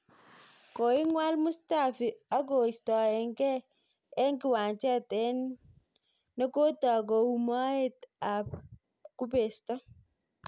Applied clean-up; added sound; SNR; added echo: none; none; none; none.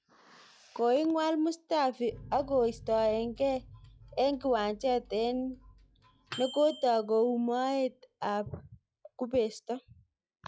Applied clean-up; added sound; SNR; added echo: classical method log-MMSE.